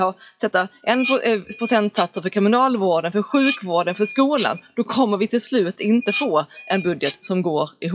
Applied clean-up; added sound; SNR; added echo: classical method WPE with log-MMSE.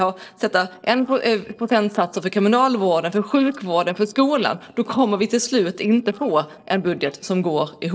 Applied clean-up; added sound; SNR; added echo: neural separator model SepFormer DNS4.